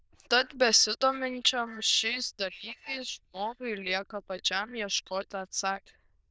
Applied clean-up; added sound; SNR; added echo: neural diffusion model UNIVERSE++.